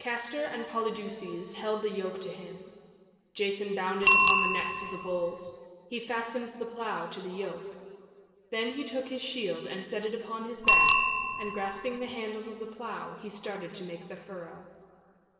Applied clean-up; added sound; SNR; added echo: none; Bicycle bell; -2 dB; reverberation time 2.2 s.